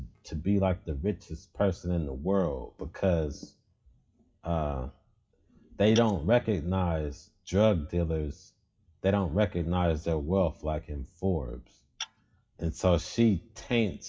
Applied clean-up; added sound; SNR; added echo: classical method WPE with log-MMSE.